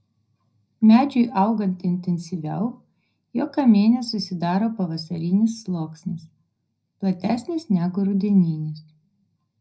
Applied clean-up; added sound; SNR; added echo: none; none; none; reverberation time 0.4 s.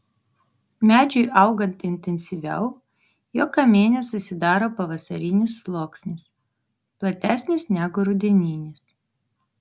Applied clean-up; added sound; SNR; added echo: none; none; none; none.